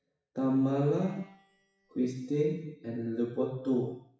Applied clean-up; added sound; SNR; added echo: classical method WPE with log-MMSE.